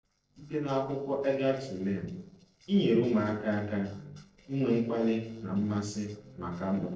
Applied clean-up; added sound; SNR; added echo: neural separator model SepFormer DNS4.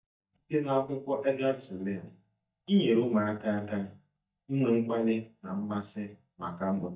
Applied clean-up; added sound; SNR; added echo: neural mask model DeepFilterNet 3.